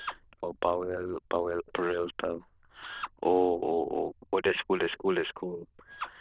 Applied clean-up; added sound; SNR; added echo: neural diffusion model UNIVERSE++.